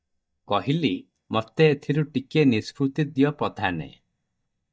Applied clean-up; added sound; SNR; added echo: neural mask model DeepFilterNet 3.